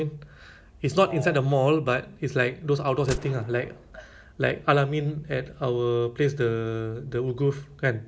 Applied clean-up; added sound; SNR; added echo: none; Gunshot, gunfire; 16 dB; none.